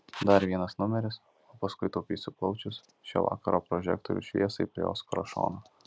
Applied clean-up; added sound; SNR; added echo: none; none; none; none.